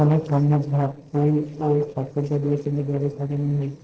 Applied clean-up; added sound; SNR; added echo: neural separator model SepFormer DNS4.